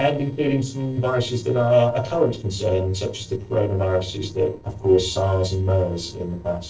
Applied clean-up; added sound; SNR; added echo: neural separator model SepFormer DNS4.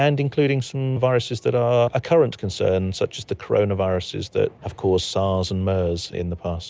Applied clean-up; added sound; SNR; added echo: none; none; none; none.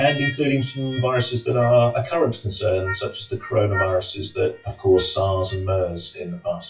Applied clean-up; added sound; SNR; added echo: classical method WPE with log-MMSE.